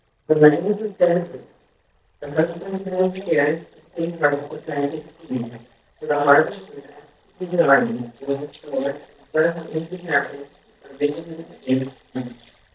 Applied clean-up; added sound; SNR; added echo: neural mask model DeepFilterNet 3.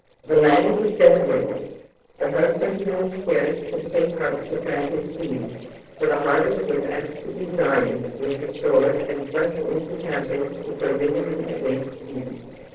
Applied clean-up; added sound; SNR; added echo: neural separator model SepFormer DNS4.